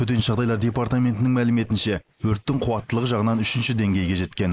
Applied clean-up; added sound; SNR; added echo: neural mask model Resemble Enhance denoiser.